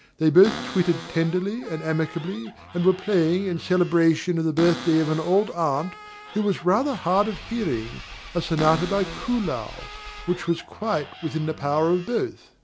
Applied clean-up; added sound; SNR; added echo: none; Cupboard open or close + Engine / Car; 14 dB; none.